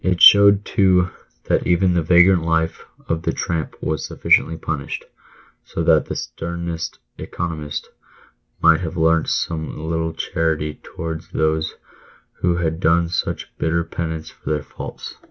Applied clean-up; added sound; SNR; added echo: none; none; none; none.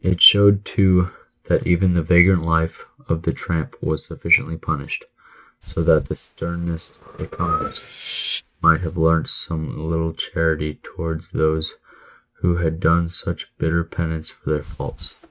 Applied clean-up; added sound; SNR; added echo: neural mask model RNNoise.